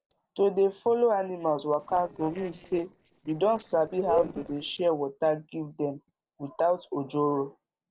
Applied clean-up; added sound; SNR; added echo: neural separator model SepFormer DNS4.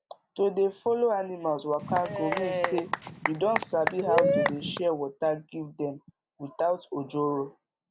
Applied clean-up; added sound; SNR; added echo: none; Applause / Cheering / Clapping; 0 dB; none.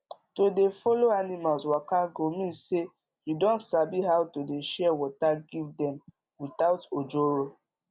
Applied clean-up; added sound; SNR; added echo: none; none; none; none.